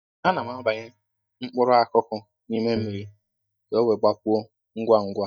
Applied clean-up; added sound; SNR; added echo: neural mask model DeepFilterNet 3.